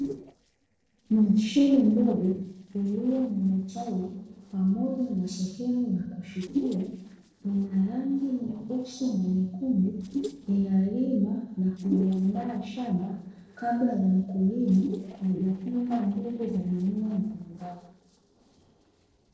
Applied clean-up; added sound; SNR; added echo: neural separator model SepFormer DNS4.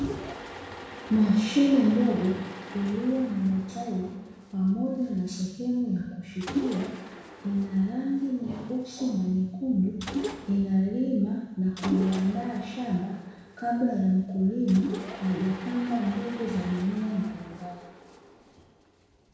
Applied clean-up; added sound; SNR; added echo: none; Mechanisms; 12 dB; reverberation time 1.1 s.